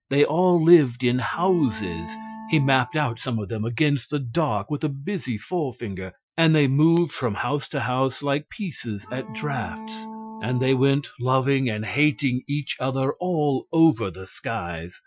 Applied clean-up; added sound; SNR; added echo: classical method Wiener filter.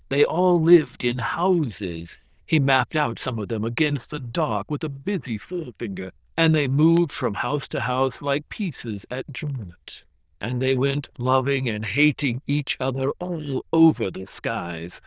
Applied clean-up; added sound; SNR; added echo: neural diffusion model UNIVERSE++.